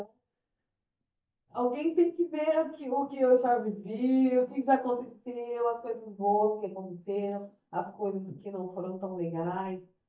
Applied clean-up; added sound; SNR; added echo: neural mask model DeepFilterNet 3.